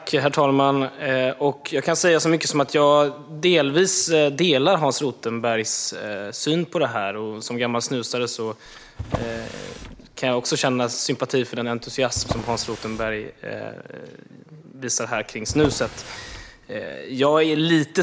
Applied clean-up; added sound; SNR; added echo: none; Drawer open or close; 12 dB; none.